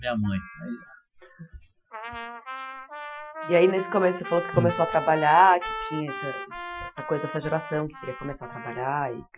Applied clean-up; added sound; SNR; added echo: classical method Wiener filter.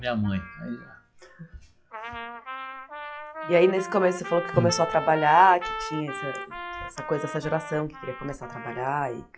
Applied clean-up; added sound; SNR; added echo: classical method log-MMSE.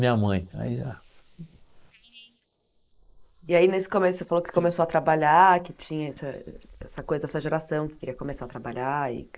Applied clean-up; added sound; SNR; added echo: neural mask model Resemble Enhance denoiser.